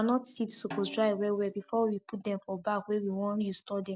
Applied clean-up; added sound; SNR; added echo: none; Snare drum; 17 dB; none.